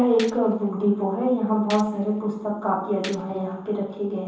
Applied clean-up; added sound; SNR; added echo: none; Gunshot, gunfire; 20 dB; reverberation time 0.9 s.